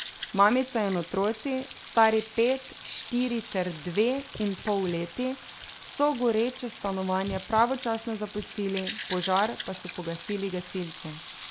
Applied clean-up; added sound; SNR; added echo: none; Frying (food) + Bird vocalization, bird call, bird song; 14 dB; none.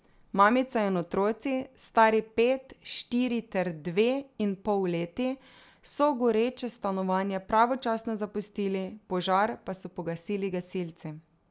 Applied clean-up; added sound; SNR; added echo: none; none; none; none.